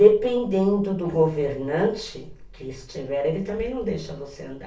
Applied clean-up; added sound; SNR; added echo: none; none; none; reverberation time 0.3 s.